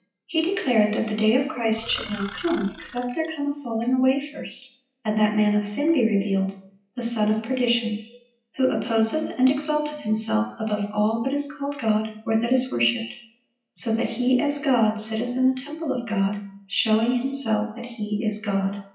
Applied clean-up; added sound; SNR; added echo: classical method WPE with log-MMSE.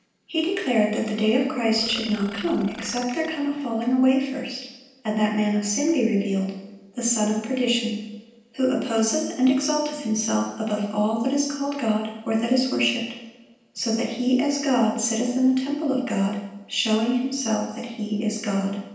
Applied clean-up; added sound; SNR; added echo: neural separator model SepFormer DNS4.